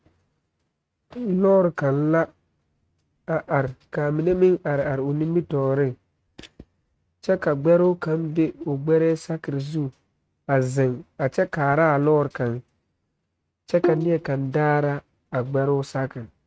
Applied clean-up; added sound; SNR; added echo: neural mask model RNNoise.